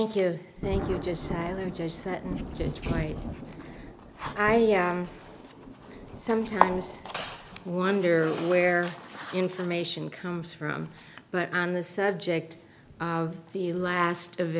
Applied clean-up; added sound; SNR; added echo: none; Thunder; 12 dB; none.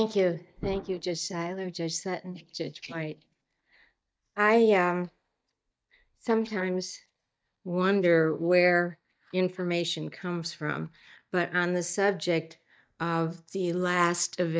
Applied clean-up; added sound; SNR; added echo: neural mask model DeepFilterNet 3.